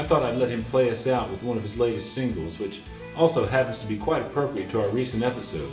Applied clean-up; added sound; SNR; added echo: none; none; none; reverberation time 0.7 s.